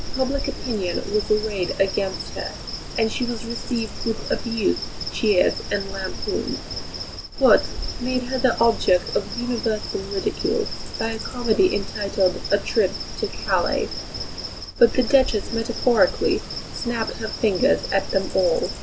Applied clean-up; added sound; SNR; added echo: none; Insect; 7 dB; none.